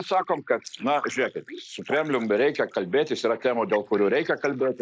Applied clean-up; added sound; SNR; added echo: neural mask model Resemble Enhance denoiser.